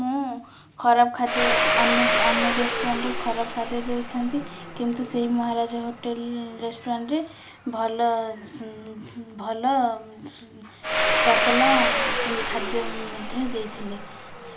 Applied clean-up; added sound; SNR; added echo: none; Domestic sounds, home sounds; 1 dB; none.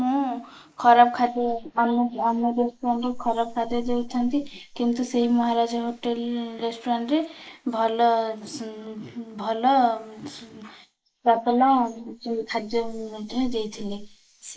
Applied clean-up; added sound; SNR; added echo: neural mask model Resemble Enhance denoiser.